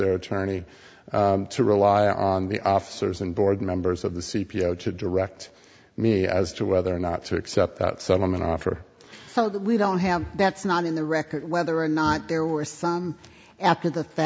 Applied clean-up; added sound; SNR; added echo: none; none; none; none.